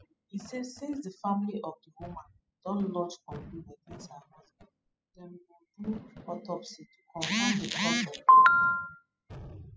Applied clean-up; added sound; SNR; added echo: classical method spectral subtraction.